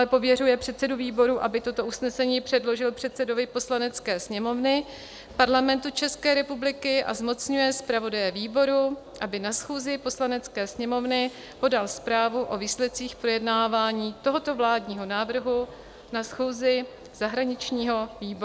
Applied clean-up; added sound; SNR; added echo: none; none; none; none.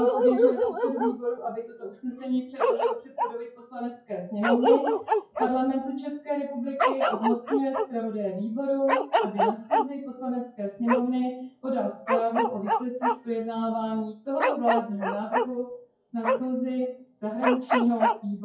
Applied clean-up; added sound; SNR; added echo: classical method WPE with log-MMSE.